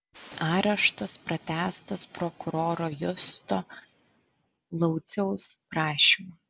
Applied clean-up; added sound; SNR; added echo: none; none; none; none.